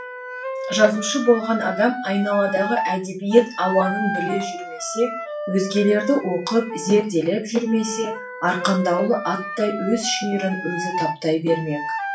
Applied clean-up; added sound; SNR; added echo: classical method WPE with log-MMSE.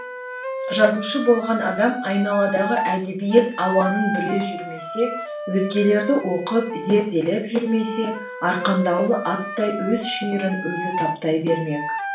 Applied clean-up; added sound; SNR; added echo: none; Wind instrument, woodwind instrument; 8 dB; reverberation time 0.4 s.